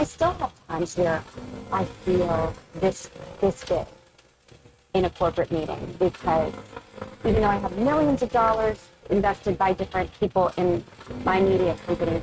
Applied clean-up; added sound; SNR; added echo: neural mask model RNNoise.